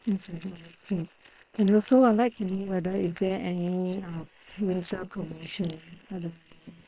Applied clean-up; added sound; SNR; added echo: neural separator model SepFormer WHAM!.